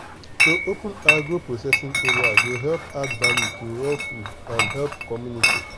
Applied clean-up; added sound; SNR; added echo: none; Chatter / Chink, clink; -5 dB; none.